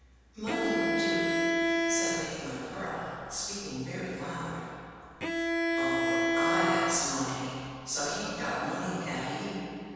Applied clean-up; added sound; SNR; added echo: none; Bowed string instrument; -3 dB; reverberation time 2.1 s.